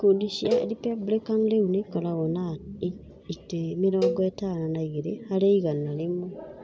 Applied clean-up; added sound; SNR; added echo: none; Cowbell; 7 dB; none.